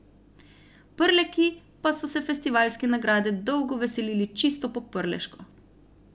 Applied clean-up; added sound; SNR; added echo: none; none; none; none.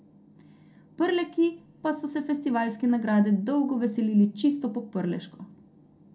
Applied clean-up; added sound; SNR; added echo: none; none; none; reverberation time 0.2 s.